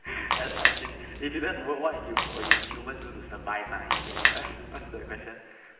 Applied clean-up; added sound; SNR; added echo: none; Splash, splatter; -5 dB; reverberation time 2.1 s.